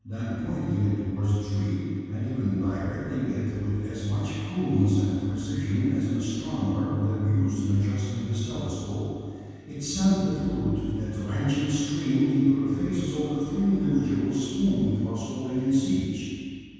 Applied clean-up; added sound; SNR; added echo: none; none; none; reverberation time 2.1 s.